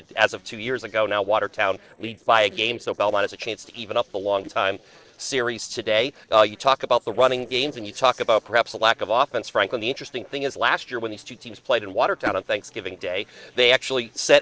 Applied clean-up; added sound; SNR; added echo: neural separator model SepFormer DNS4.